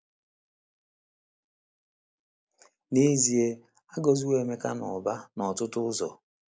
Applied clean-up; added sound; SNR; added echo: none; none; none; none.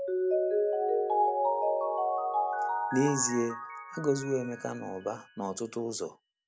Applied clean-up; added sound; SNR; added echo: none; Mallet percussion; -3 dB; none.